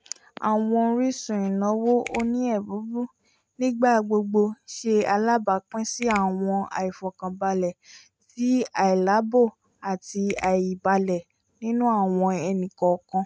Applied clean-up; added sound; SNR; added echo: neural mask model RNNoise.